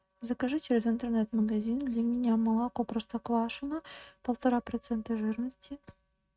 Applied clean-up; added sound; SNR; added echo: neural mask model RNNoise.